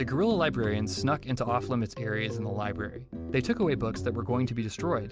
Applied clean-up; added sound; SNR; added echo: none; none; none; none.